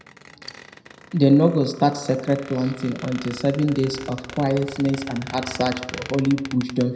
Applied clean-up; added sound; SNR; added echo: none; Squeak; 16 dB; reverberation time 0.7 s.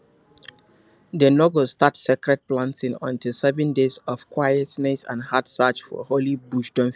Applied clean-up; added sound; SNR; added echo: none; none; none; none.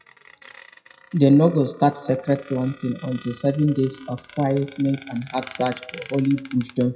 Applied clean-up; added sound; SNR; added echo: classical method WPE with log-MMSE.